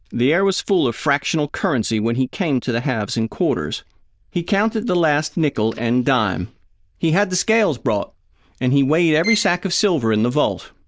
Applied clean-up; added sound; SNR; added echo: neural diffusion model UNIVERSE++.